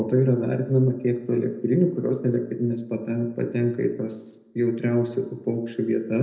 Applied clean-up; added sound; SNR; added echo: none; none; none; reverberation time 0.7 s.